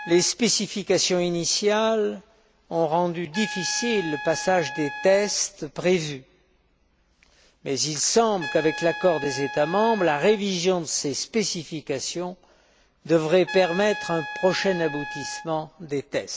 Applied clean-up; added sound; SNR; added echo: none; Trumpet; 13 dB; none.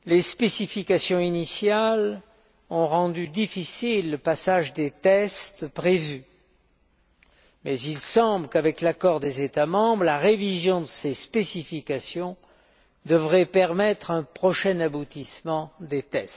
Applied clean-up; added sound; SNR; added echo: none; none; none; none.